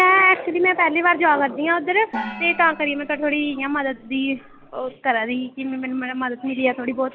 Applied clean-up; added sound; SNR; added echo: none; Gong; 15 dB; none.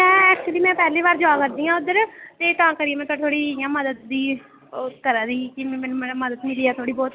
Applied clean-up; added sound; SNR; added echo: none; none; none; none.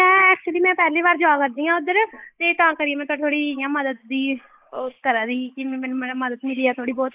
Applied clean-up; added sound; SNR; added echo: neural mask model Resemble Enhance denoiser.